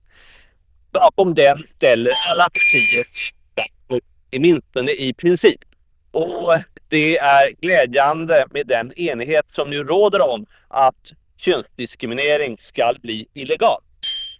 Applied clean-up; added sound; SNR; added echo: neural diffusion model UNIVERSE++.